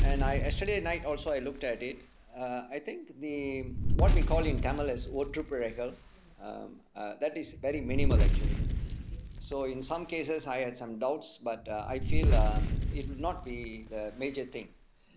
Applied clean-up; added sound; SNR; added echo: none; Fire; -4 dB; none.